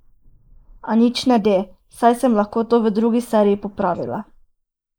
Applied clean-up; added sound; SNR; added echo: neural mask model Resemble Enhance denoiser.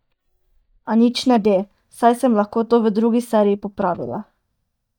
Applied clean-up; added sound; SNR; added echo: neural mask model DeepFilterNet 3.